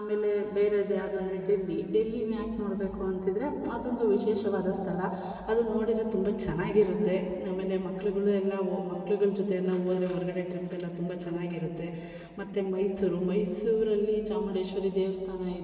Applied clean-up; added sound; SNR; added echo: none; none; none; reverberation time 2.8 s.